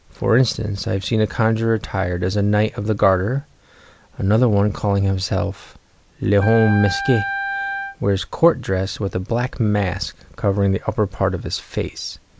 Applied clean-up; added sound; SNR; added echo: none; Wind instrument, woodwind instrument; 7 dB; none.